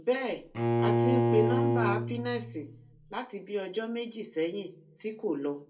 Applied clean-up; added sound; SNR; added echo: none; Bowed string instrument; -5 dB; reverberation time 0.2 s.